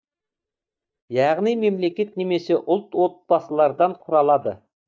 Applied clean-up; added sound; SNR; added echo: neural mask model DeepFilterNet 3.